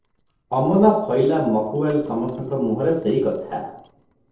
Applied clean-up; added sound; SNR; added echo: neural separator model SepFormer DNS4.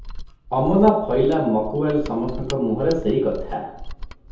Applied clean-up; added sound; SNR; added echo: none; Mechanisms; 12 dB; reverberation time 0.7 s.